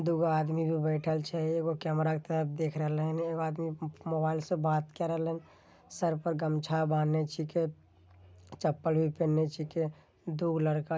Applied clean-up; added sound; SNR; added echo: none; none; none; none.